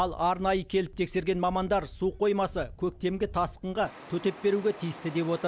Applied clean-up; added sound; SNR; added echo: none; none; none; none.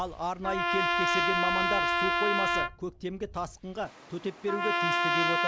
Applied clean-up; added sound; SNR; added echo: none; Trumpet; -5 dB; none.